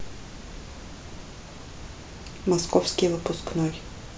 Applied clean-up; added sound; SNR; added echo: none; none; none; none.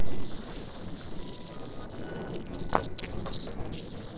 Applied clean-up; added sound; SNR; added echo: neural separator model SepFormer DNS4.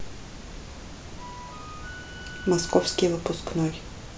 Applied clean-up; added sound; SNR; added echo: none; Wind instrument, woodwind instrument; 14 dB; none.